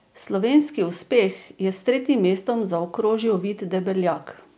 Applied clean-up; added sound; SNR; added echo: none; none; none; none.